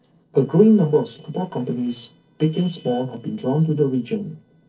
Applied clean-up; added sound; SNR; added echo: neural separator model SepFormer DNS4.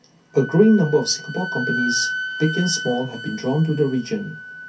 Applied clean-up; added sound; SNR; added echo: none; Wind instrument, woodwind instrument; 9 dB; reverberation time 0.3 s.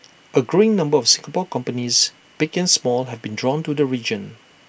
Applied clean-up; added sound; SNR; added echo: none; none; none; none.